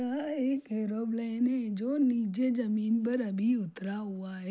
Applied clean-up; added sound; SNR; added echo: none; none; none; none.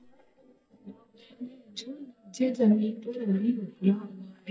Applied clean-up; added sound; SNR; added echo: neural mask model DeepFilterNet 3.